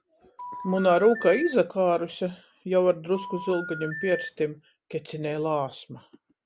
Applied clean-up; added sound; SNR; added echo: none; Telephone; 10 dB; none.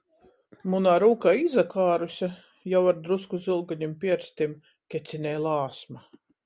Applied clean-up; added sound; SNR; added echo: none; none; none; none.